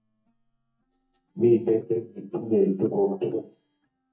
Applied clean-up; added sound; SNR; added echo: neural mask model DeepFilterNet 3.